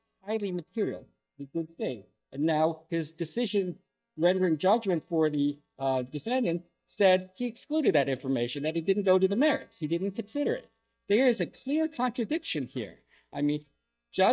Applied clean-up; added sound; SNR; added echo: neural mask model DeepFilterNet 3.